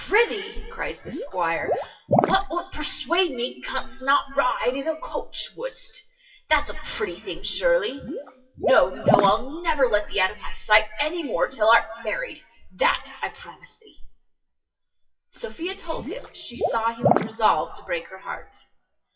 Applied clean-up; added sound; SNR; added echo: classical method WPE with log-MMSE.